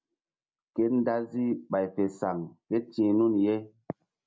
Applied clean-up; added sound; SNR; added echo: none; none; none; none.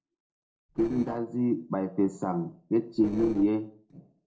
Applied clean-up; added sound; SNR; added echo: neural separator model SepFormer DNS4.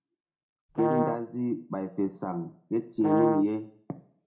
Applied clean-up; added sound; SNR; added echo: none; Brass instrument; 0 dB; reverberation time 0.4 s.